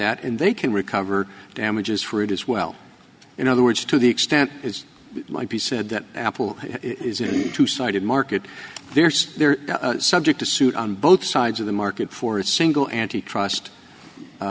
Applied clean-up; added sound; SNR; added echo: none; none; none; none.